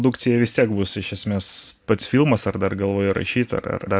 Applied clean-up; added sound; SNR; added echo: none; none; none; none.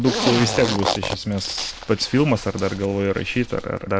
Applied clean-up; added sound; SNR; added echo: none; Zipper (clothing); 6 dB; none.